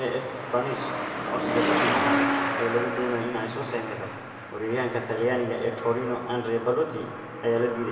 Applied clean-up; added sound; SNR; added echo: none; Truck; 2 dB; reverberation time 2.1 s.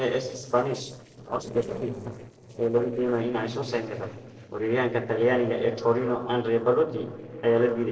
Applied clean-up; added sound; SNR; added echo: neural separator model SepFormer DNS4.